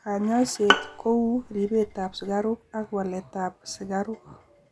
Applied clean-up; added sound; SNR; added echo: none; Bowed string instrument; 2 dB; none.